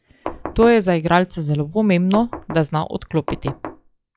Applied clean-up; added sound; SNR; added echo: classical method log-MMSE.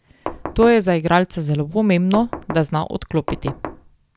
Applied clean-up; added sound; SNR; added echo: none; Knock; 12 dB; none.